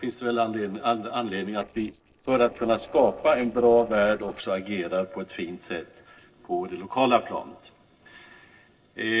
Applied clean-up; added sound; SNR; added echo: neural separator model SepFormer DNS4.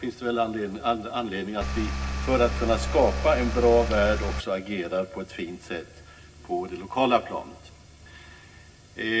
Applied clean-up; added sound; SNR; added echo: none; Engine; 2 dB; reverberation time 0.4 s.